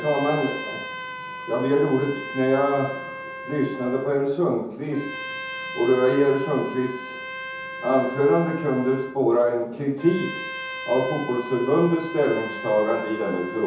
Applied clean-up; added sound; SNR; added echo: none; Trumpet; 11 dB; reverberation time 0.7 s.